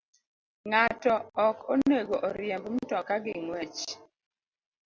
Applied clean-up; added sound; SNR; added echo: none; none; none; none.